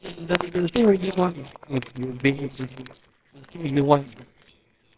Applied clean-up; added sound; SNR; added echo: neural separator model SepFormer WHAMR!.